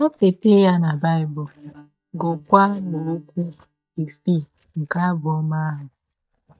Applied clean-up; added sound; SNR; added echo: neural mask model DeepFilterNet 3.